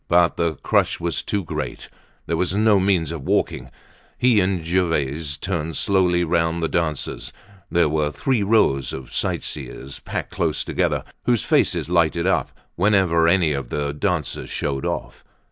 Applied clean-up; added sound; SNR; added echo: none; none; none; none.